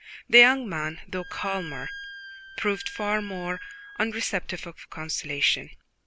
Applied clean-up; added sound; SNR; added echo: none; Wind instrument, woodwind instrument; 14 dB; none.